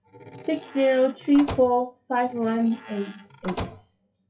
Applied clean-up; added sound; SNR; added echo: classical method WPE with log-MMSE.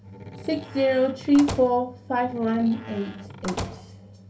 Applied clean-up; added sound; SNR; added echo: none; Slam; 13 dB; reverberation time 0.2 s.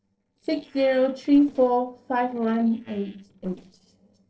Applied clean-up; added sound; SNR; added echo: neural separator model SepFormer DNS4.